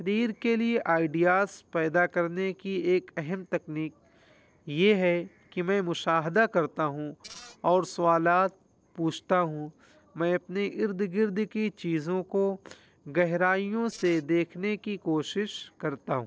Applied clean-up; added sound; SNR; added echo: neural separator model SepFormer DNS4.